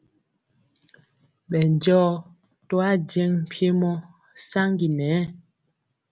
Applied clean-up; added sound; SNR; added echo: none; none; none; none.